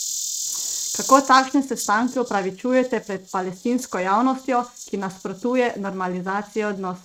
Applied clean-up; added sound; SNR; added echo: neural mask model RNNoise.